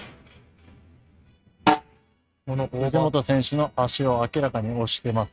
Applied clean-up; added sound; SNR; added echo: neural mask model RNNoise.